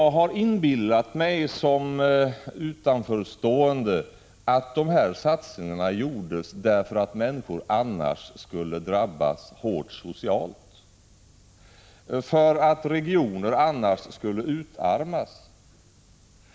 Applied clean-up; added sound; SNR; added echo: none; none; none; none.